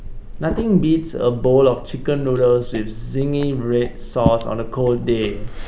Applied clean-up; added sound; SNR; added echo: none; Liquid; 8 dB; none.